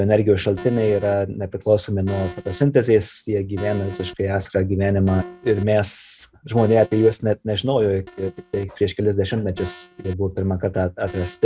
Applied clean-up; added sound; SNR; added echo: neural mask model RNNoise.